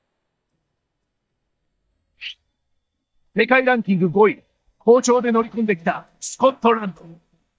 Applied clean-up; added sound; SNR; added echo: neural mask model DeepFilterNet 3.